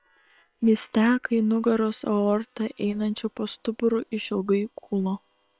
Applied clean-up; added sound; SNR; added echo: neural separator model SepFormer WHAM!.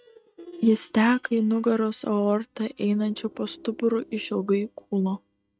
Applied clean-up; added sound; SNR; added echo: neural mask model RNNoise.